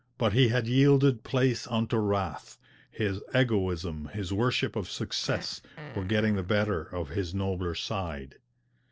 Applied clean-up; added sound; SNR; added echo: neural separator model SepFormer DNS4.